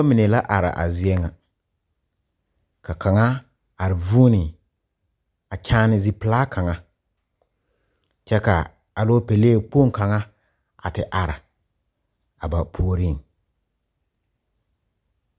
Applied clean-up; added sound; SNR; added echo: none; none; none; none.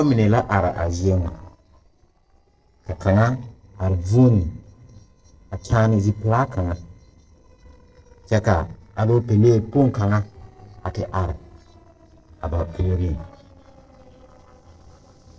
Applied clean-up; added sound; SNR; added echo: neural separator model SepFormer DNS4.